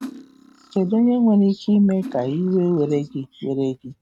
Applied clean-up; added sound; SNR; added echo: neural mask model RNNoise.